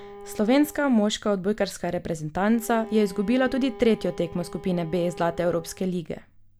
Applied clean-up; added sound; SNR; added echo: none; Bowed string instrument; 19 dB; none.